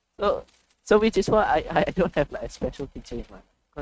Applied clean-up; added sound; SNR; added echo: neural mask model RNNoise.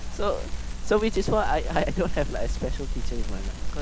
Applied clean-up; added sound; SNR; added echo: none; Crackle; -1 dB; none.